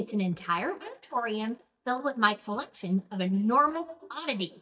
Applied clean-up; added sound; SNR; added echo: neural mask model DeepFilterNet 3.